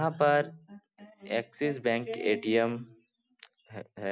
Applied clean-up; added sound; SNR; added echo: none; none; none; none.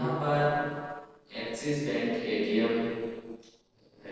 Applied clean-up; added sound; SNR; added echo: neural separator model SepFormer DNS4.